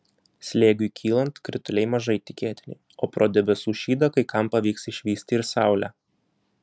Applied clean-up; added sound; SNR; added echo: none; none; none; none.